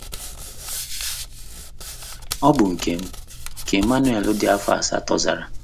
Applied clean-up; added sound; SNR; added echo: none; Hands; 8 dB; none.